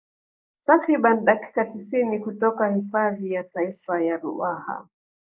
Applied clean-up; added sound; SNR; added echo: neural mask model Resemble Enhance denoiser.